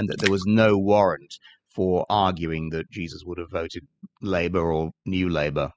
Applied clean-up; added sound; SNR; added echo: classical method spectral subtraction.